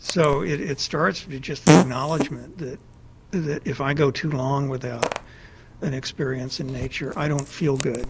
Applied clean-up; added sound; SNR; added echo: none; Fart; 2 dB; none.